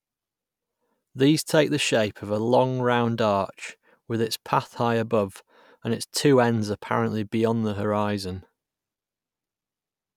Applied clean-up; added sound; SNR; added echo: none; none; none; none.